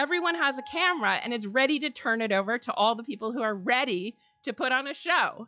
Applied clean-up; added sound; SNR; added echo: classical method log-MMSE.